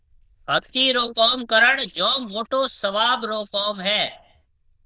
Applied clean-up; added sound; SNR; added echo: neural diffusion model UNIVERSE++.